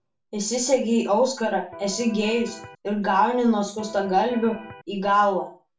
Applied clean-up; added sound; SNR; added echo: none; Electric guitar; 17 dB; reverberation time 0.3 s.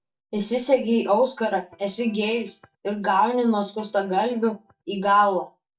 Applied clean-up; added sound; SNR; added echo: neural mask model DeepFilterNet 3.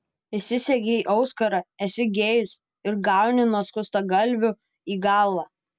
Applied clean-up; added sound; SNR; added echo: none; none; none; none.